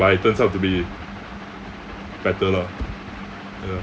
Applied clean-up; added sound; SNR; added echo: none; none; none; none.